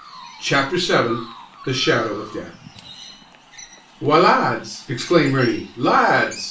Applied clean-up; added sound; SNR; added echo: none; Chirp, tweet; 18 dB; reverberation time 0.3 s.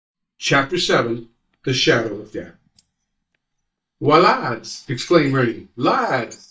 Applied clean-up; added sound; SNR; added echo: neural mask model DeepFilterNet 3.